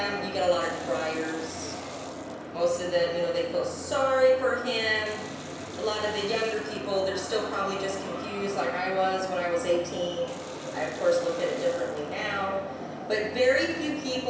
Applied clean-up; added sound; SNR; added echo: none; Sink (filling or washing) / Water; 20 dB; reverberation time 0.9 s.